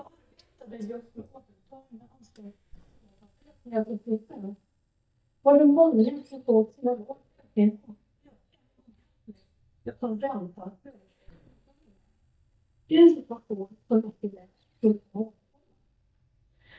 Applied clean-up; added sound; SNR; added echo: neural mask model DeepFilterNet 3.